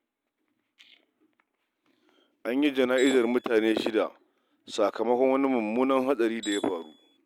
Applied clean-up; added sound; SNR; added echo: none; Tools; 15 dB; none.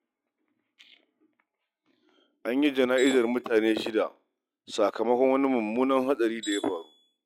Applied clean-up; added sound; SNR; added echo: classical method log-MMSE.